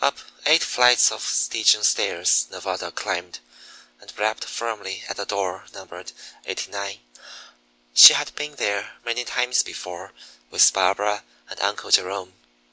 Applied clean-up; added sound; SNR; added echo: none; none; none; none.